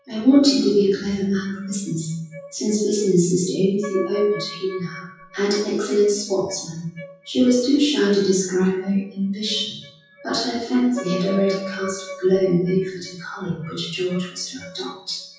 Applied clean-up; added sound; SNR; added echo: classical method WPE with log-MMSE.